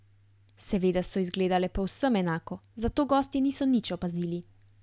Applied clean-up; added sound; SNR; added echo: none; none; none; none.